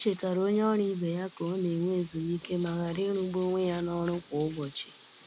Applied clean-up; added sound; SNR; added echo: none; Bathtub (filling or washing); 15 dB; none.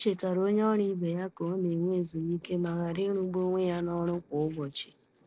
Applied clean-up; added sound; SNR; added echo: neural separator model SepFormer DNS4.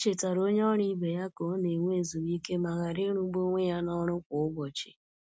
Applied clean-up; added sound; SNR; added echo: none; none; none; none.